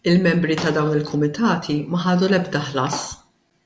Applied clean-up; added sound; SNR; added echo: none; none; none; none.